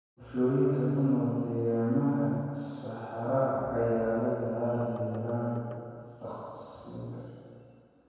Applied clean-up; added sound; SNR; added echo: none; Knock; 19 dB; reverberation time 2.2 s.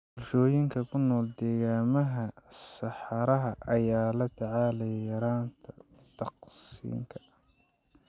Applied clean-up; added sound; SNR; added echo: none; none; none; none.